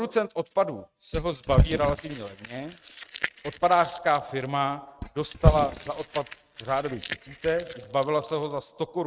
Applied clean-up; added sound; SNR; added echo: neural mask model RNNoise.